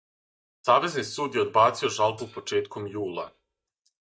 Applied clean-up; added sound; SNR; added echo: neural mask model DeepFilterNet 3.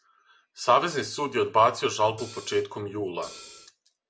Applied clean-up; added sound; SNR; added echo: none; Hi-hat; 17 dB; none.